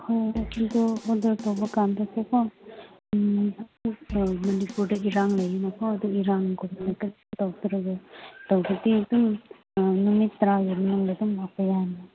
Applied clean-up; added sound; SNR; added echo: none; Drum kit; 17 dB; none.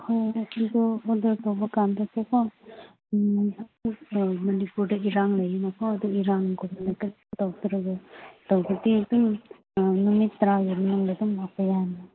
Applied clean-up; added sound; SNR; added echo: neural mask model Resemble Enhance denoiser.